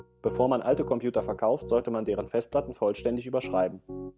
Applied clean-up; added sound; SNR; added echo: none; Piano; 12 dB; none.